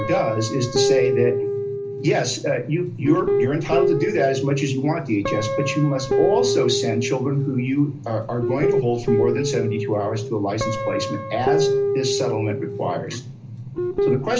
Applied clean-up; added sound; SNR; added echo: none; Guitar; 1 dB; reverberation time 0.3 s.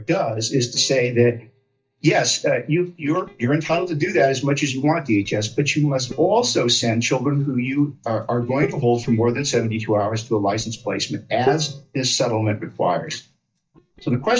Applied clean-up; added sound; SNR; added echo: neural mask model DeepFilterNet 3.